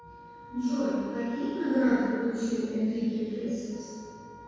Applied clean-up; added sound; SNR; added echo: none; Wind instrument, woodwind instrument; 17 dB; reverberation time 2.0 s.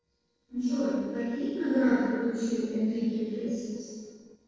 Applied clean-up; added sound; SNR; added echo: neural separator model SepFormer DNS4.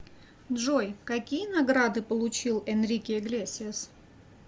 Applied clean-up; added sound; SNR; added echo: none; none; none; none.